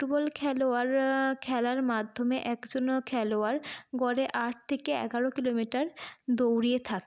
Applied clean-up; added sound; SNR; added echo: none; none; none; none.